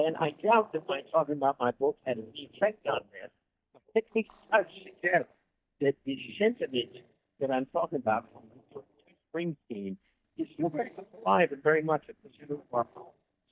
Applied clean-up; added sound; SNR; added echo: neural mask model DeepFilterNet 3.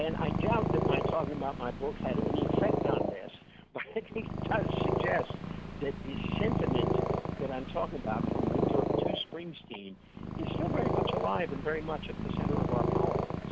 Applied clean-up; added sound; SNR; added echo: none; Purr; -4 dB; none.